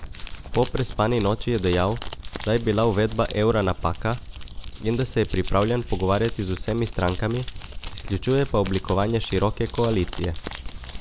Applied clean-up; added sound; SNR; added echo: none; Crumpling, crinkling; 9 dB; none.